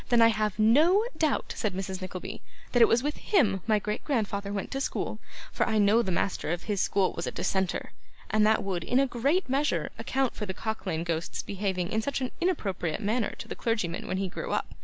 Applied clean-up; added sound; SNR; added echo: none; none; none; none.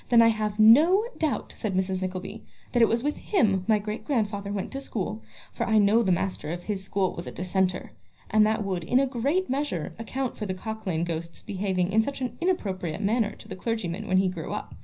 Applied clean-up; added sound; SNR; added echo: none; none; none; reverberation time 0.4 s.